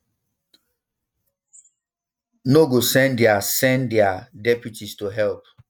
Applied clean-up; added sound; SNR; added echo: neural mask model RNNoise.